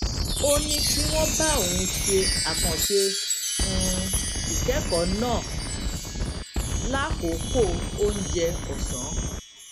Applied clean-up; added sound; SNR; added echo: none; Wind + Chime; -2 dB; none.